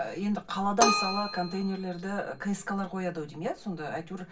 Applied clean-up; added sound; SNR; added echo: none; Keyboard (musical); 4 dB; reverberation time 0.2 s.